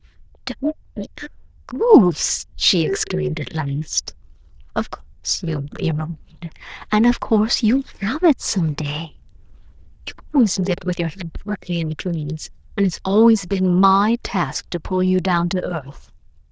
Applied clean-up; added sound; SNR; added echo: neural diffusion model UNIVERSE++.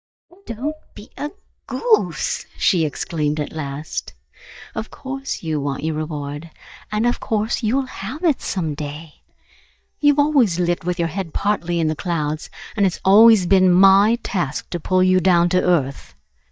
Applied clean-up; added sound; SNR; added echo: neural mask model DeepFilterNet 3.